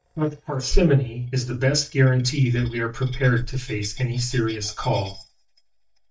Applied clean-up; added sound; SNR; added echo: neural mask model DeepFilterNet 3.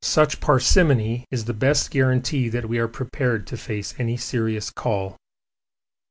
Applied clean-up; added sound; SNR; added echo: none; none; none; none.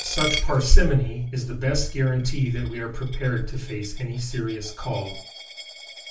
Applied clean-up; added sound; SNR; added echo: none; Coin (dropping); 15 dB; reverberation time 0.3 s.